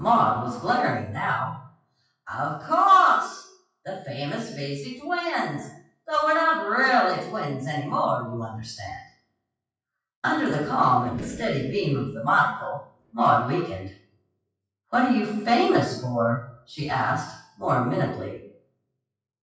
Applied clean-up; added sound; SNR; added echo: classical method WPE with log-MMSE.